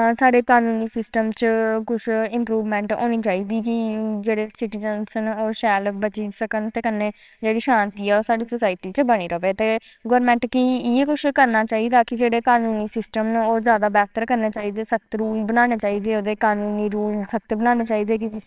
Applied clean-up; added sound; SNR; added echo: neural separator model SepFormer WHAMR!.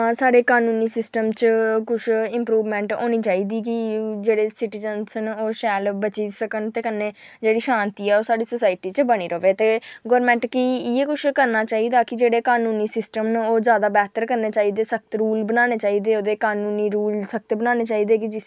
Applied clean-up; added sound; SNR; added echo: none; none; none; none.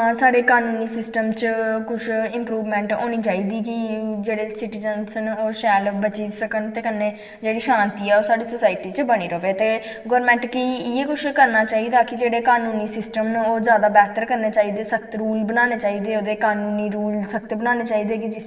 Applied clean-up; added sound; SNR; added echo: neural separator model SepFormer DNS4.